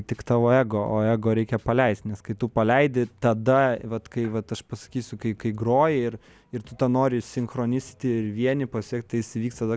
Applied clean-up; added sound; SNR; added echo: none; none; none; none.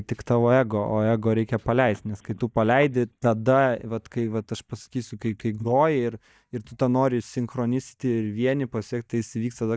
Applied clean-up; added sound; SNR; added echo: neural mask model DeepFilterNet 3.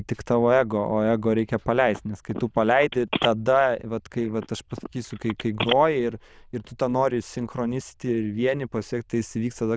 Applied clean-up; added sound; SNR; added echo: neural diffusion model UNIVERSE++.